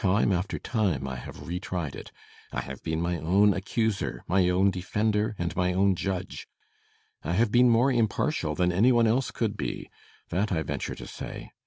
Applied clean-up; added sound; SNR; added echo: none; none; none; none.